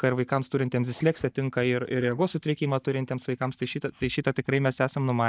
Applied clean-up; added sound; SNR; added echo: neural mask model DeepFilterNet 3.